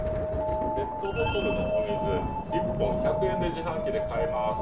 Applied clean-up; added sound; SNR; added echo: none; Alarm + Thunder; -5 dB; none.